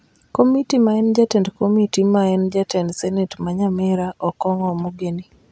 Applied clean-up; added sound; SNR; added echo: none; none; none; none.